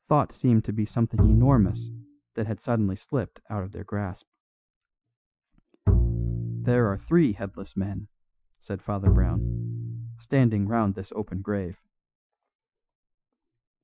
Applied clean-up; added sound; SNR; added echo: classical method Wiener filter.